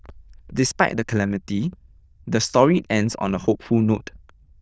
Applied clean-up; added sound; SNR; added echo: neural diffusion model UNIVERSE++.